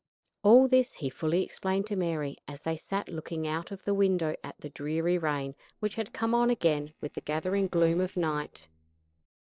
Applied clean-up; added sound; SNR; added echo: neural separator model SepFormer DNS4.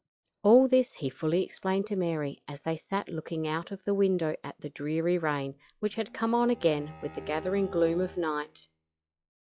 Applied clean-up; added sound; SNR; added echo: classical method log-MMSE.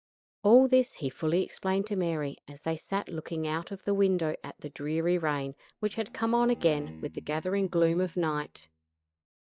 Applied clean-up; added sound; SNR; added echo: neural mask model DeepFilterNet 3.